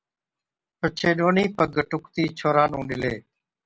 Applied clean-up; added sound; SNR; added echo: none; none; none; none.